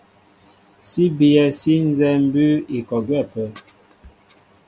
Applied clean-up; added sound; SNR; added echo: none; none; none; none.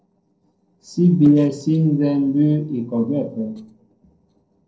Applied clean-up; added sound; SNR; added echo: neural separator model SepFormer DNS4.